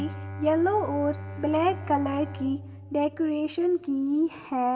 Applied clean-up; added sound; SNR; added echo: none; Bowed string instrument; 12 dB; reverberation time 1.1 s.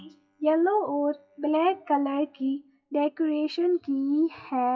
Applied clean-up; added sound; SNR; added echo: classical method WPE with log-MMSE.